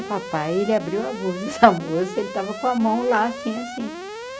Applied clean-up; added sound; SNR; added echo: none; Alarm; 11 dB; none.